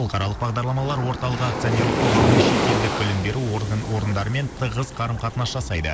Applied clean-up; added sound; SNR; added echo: none; Waves, surf; 1 dB; none.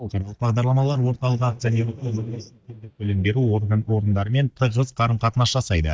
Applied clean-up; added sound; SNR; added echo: neural mask model DeepFilterNet 3.